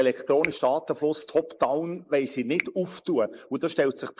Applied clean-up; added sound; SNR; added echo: neural mask model Resemble Enhance denoiser.